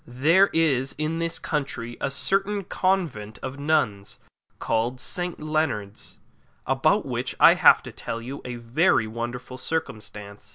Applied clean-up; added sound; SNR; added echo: none; none; none; none.